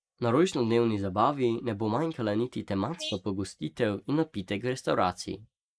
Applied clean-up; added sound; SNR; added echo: neural mask model Resemble Enhance denoiser.